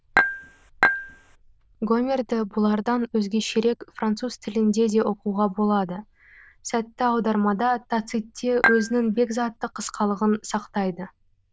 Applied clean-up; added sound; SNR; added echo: neural diffusion model UNIVERSE++.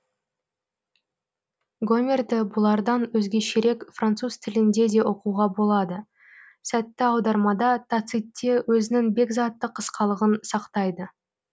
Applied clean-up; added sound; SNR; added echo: none; none; none; none.